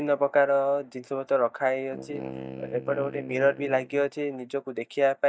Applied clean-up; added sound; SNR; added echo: neural mask model DeepFilterNet 3.